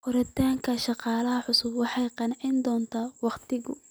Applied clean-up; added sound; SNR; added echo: none; none; none; none.